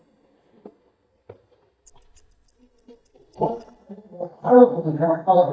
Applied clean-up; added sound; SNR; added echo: neural mask model DeepFilterNet 3.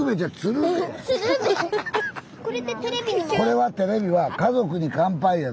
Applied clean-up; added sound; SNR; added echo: none; none; none; none.